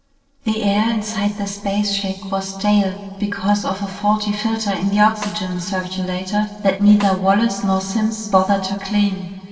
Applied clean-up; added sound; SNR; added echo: neural separator model SepFormer DNS4.